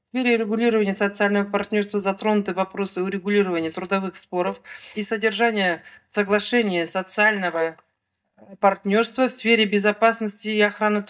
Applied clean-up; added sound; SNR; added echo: neural mask model DeepFilterNet 3.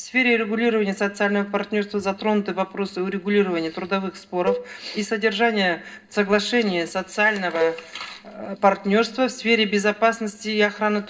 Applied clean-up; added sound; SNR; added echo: neural separator model SepFormer DNS4.